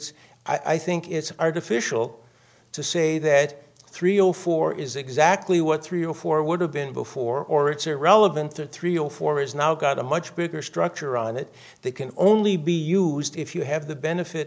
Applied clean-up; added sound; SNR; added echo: none; none; none; none.